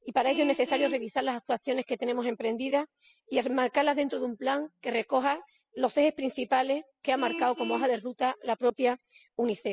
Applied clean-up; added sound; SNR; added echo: classical method spectral subtraction.